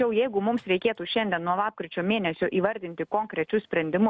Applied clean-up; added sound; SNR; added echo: none; none; none; none.